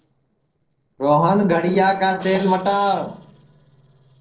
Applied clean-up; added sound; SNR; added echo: neural separator model SepFormer DNS4.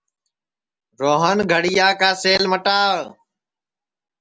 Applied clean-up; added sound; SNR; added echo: none; none; none; none.